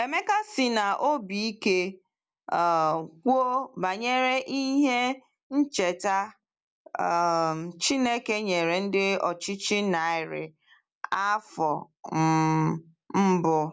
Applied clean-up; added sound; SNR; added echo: none; none; none; none.